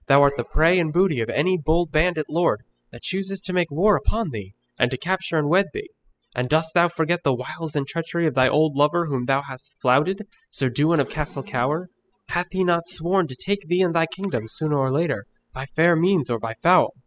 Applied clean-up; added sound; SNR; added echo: classical method spectral subtraction.